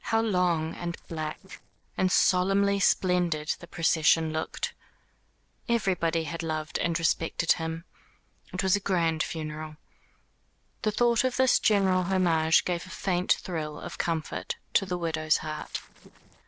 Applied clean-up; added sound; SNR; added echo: neural separator model SepFormer DNS4.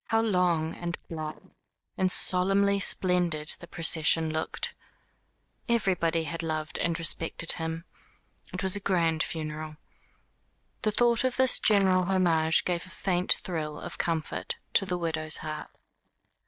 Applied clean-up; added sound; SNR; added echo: neural mask model DeepFilterNet 3.